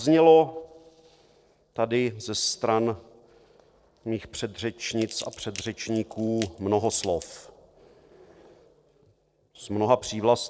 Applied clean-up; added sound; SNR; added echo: neural separator model SepFormer DNS4.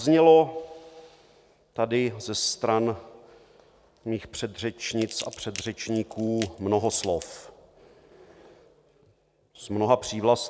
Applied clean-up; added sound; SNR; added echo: none; Crackle / Crushing; 18 dB; none.